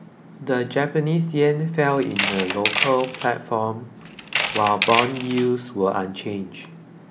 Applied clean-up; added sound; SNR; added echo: none; Tools; 4 dB; none.